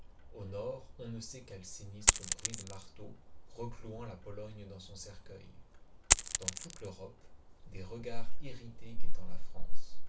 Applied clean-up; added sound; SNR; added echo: none; Coin (dropping); 8 dB; reverberation time 0.3 s.